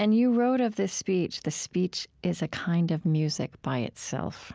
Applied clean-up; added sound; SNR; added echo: none; none; none; none.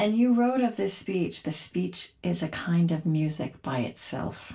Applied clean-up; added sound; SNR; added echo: none; none; none; reverberation time 0.2 s.